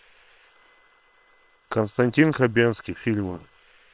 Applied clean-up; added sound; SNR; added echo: neural separator model SepFormer WHAM!.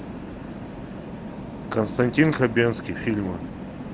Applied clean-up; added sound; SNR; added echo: none; none; none; none.